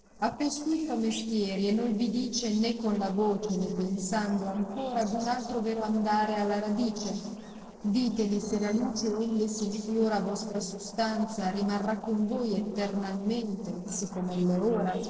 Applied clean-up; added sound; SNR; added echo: neural separator model SepFormer DNS4.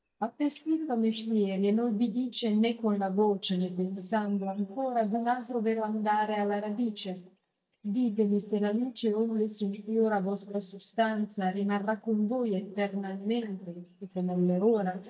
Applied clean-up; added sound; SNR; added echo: neural mask model DeepFilterNet 3.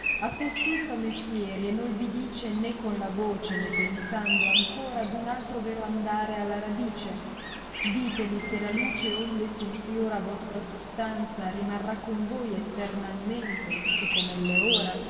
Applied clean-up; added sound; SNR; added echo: none; Bird vocalization, bird call, bird song; 2 dB; reverberation time 2.4 s.